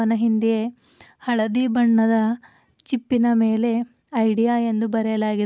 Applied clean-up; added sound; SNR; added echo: none; none; none; none.